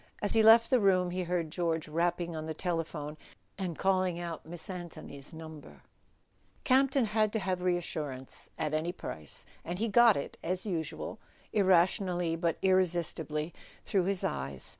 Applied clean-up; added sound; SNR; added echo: none; none; none; none.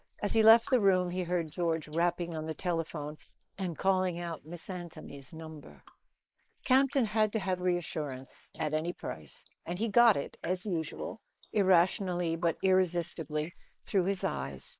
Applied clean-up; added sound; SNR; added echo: neural mask model Resemble Enhance denoiser.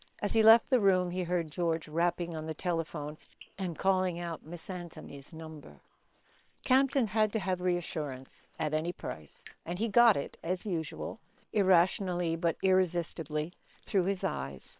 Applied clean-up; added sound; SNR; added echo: neural separator model SepFormer WHAM!.